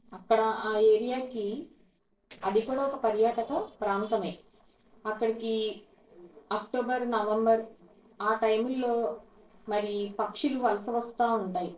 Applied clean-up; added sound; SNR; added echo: neural separator model SepFormer DNS4.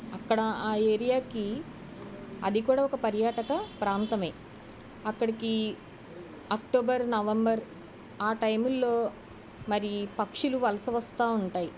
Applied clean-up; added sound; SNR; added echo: none; none; none; none.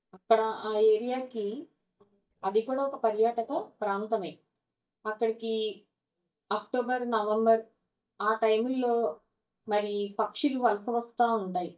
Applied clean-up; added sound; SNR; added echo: neural mask model DeepFilterNet 3.